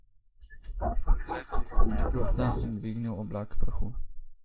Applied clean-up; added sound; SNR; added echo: neural mask model Resemble Enhance denoiser.